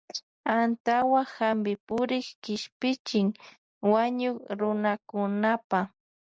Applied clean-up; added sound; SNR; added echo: neural mask model Resemble Enhance denoiser.